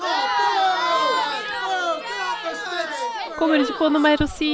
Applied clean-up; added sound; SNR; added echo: none; Crowd; -1 dB; none.